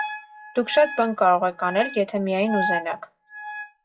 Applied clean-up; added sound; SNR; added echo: classical method WPE with log-MMSE.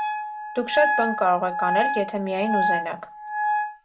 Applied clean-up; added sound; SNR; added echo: none; Wind instrument, woodwind instrument; 0 dB; reverberation time 0.2 s.